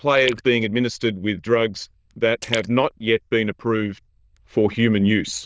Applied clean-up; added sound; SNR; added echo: neural diffusion model UNIVERSE++.